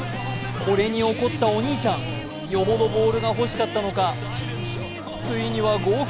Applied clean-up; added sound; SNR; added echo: none; Telephone; 8 dB; none.